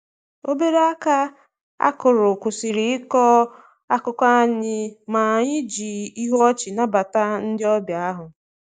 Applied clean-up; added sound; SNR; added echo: none; none; none; none.